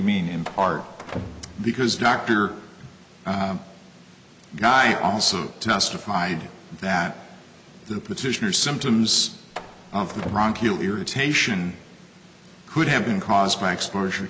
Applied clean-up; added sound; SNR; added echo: none; Slam; 16 dB; none.